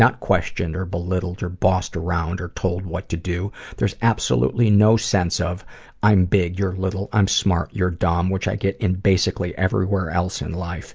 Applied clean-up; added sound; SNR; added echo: none; none; none; none.